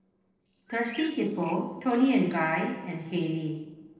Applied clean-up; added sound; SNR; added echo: neural separator model SepFormer DNS4.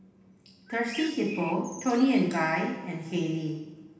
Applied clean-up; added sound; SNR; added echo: none; Bird; 15 dB; reverberation time 0.9 s.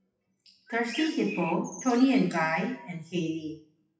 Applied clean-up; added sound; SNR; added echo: classical method WPE with log-MMSE.